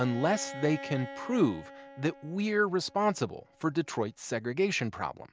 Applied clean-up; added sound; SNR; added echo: none; Bowed string instrument; 16 dB; none.